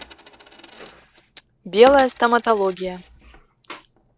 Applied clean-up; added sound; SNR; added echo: none; Coin (dropping); 20 dB; none.